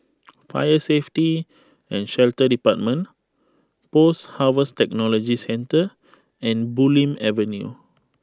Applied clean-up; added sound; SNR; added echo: none; none; none; none.